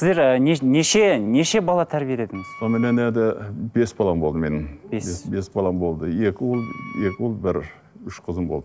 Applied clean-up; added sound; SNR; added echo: none; Wind instrument, woodwind instrument; 19 dB; none.